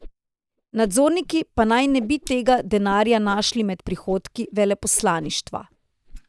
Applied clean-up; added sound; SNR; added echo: neural mask model DeepFilterNet 3.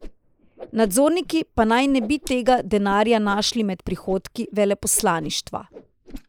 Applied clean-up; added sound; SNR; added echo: neural mask model Resemble Enhance denoiser.